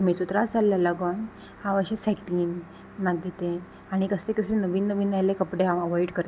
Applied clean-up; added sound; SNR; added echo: none; none; none; none.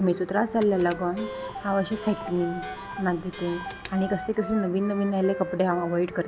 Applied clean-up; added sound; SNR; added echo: none; Clock + Wind instrument, woodwind instrument; 11 dB; none.